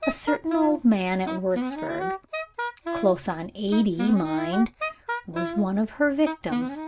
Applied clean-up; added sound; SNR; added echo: none; Wind instrument, woodwind instrument; 6 dB; none.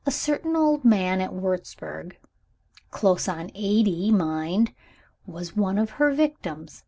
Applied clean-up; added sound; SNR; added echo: none; none; none; none.